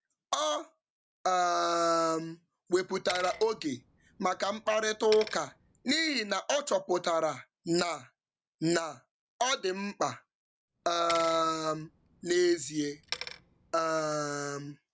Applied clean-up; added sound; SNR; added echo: none; Bicycle; 15 dB; none.